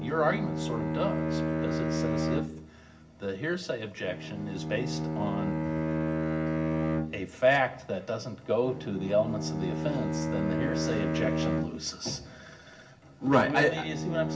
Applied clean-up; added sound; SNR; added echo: none; Bowed string instrument; 1 dB; reverberation time 0.4 s.